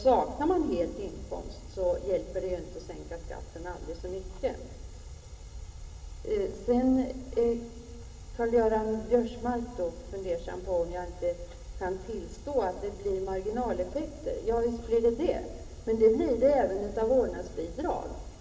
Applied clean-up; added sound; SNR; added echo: none; none; none; reverberation time 1.8 s.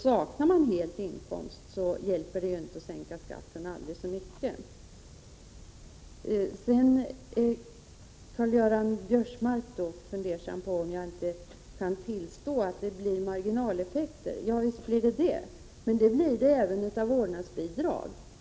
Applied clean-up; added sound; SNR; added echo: none; none; none; none.